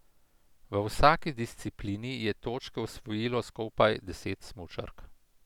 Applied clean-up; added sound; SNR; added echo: none; none; none; none.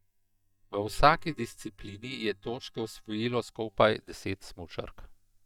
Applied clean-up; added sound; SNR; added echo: neural mask model DeepFilterNet 3.